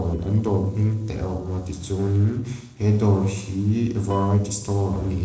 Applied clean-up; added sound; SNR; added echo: neural separator model SepFormer DNS4.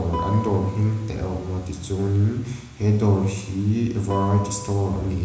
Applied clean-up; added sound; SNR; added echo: none; Guitar; 14 dB; reverberation time 1.0 s.